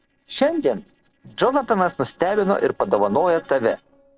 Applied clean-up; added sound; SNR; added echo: neural separator model SepFormer DNS4.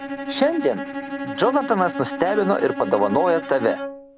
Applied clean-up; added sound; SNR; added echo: none; Bowed string instrument; 8 dB; none.